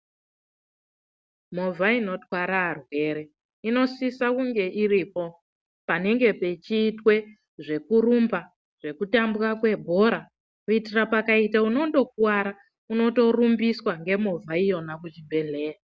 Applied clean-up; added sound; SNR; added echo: none; none; none; none.